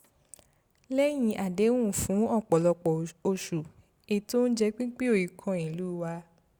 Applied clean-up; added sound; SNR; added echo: none; none; none; none.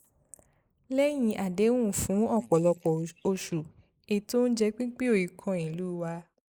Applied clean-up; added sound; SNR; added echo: neural mask model Resemble Enhance denoiser.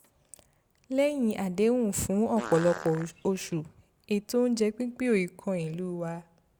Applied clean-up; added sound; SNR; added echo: none; Fart; 12 dB; none.